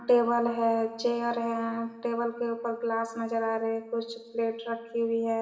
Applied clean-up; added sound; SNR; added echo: none; none; none; reverberation time 1.3 s.